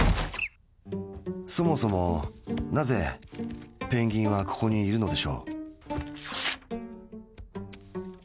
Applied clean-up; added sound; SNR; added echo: none; Tearing; 10 dB; none.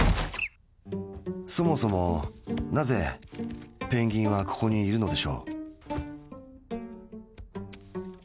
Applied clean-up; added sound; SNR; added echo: none; none; none; none.